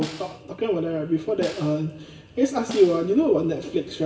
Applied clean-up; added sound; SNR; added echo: none; Snare drum; 17 dB; reverberation time 2.0 s.